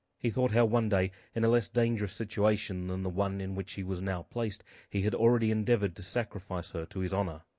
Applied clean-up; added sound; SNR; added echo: none; none; none; none.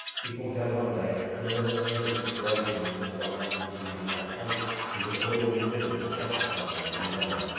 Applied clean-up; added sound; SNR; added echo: none; Tools; 3 dB; reverberation time 2.2 s.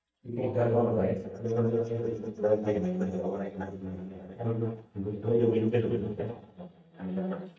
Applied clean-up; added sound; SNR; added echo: neural mask model DeepFilterNet 3.